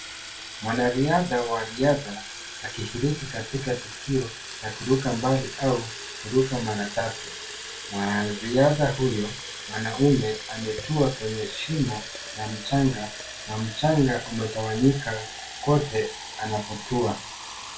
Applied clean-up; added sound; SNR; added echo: none; Fill (with liquid) / Water tap, faucet; 11 dB; reverberation time 0.2 s.